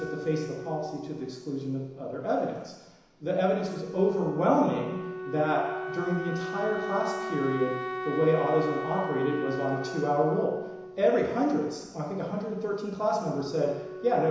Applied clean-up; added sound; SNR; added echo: none; Wind instrument, woodwind instrument; 9 dB; reverberation time 1.0 s.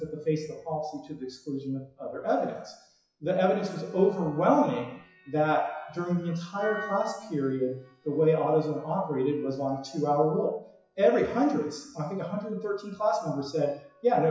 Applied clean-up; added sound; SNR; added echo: classical method WPE with log-MMSE.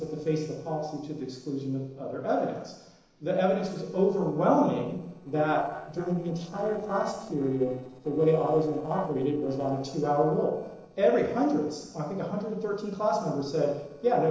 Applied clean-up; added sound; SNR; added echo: neural separator model SepFormer DNS4.